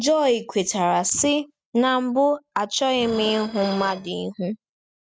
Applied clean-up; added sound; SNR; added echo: neural mask model RNNoise.